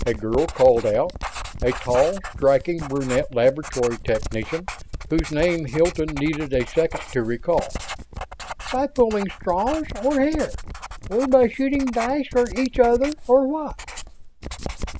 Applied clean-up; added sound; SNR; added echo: none; Writing; 10 dB; none.